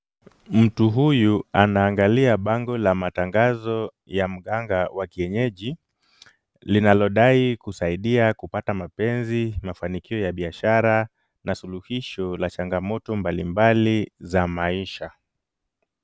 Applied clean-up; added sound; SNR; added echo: none; none; none; none.